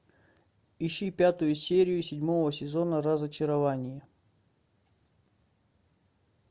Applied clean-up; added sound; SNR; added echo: none; none; none; none.